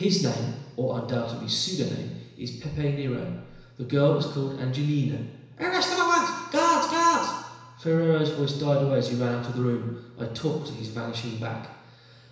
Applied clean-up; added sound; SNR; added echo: none; none; none; reverberation time 1.0 s.